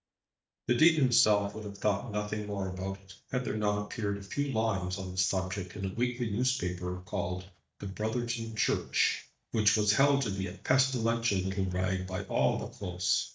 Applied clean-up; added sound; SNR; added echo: neural mask model DeepFilterNet 3.